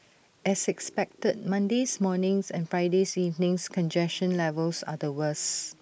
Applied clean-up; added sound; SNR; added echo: none; none; none; none.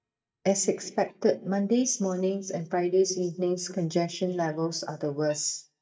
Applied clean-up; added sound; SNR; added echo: neural mask model DeepFilterNet 3.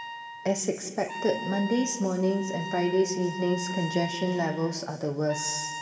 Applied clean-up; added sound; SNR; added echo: none; Trumpet; 10 dB; reverberation time 1.9 s.